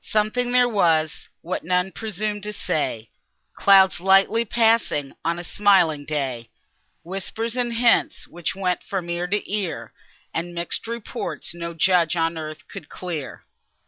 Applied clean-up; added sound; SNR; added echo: none; none; none; none.